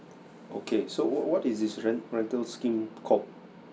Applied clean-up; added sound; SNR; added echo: none; none; none; none.